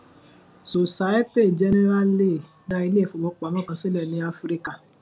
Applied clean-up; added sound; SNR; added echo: none; none; none; none.